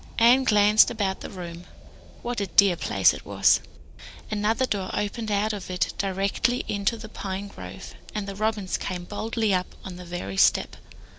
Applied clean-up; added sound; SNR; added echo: none; Wind; 16 dB; none.